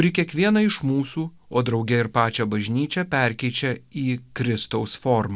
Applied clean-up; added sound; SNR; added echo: none; none; none; none.